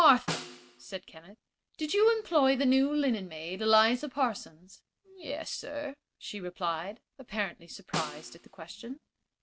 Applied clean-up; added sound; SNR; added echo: none; Snare drum; 11 dB; none.